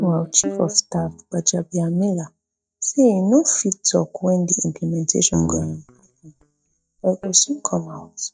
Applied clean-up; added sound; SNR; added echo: neural mask model DeepFilterNet 3.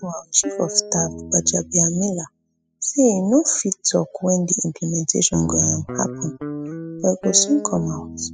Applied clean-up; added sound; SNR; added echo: classical method spectral subtraction.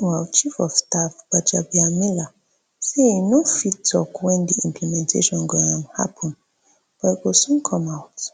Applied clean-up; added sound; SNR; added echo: none; none; none; none.